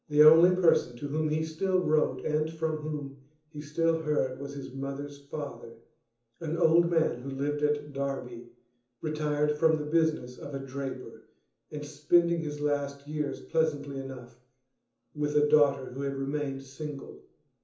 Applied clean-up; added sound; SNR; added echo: none; none; none; reverberation time 0.7 s.